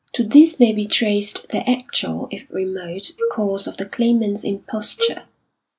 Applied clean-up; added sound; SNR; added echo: neural mask model Resemble Enhance denoiser.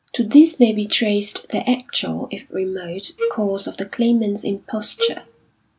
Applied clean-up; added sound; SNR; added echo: none; Wind instrument, woodwind instrument; 6 dB; none.